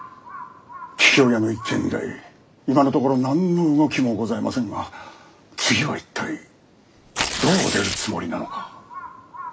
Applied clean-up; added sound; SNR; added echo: none; Tearing; 5 dB; none.